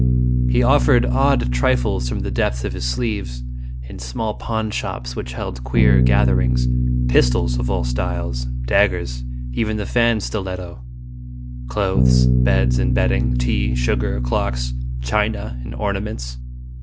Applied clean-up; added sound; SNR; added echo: none; Bass guitar; -3 dB; none.